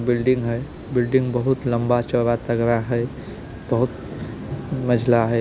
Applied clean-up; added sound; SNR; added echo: none; Water; 20 dB; none.